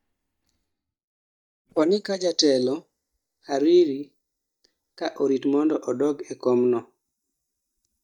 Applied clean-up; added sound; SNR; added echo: neural mask model DeepFilterNet 3.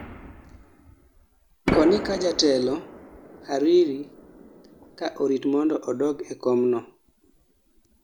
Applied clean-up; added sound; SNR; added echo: none; Fireworks; 10 dB; none.